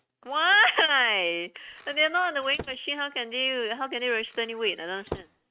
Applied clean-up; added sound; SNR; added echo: neural mask model RNNoise.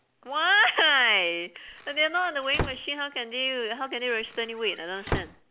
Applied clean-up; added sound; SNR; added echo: none; Squeak / Slam / Wood; 9 dB; none.